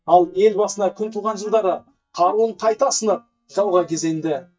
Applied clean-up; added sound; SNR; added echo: neural mask model DeepFilterNet 3.